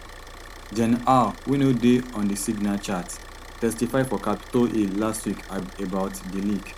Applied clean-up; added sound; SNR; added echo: none; Idling / Car; 16 dB; none.